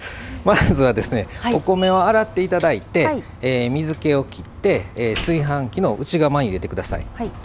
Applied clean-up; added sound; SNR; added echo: none; Slam; 14 dB; none.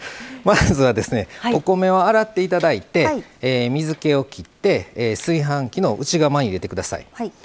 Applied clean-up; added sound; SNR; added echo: none; none; none; none.